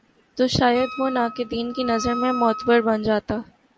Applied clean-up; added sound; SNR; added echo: none; Wind instrument, woodwind instrument; 11 dB; none.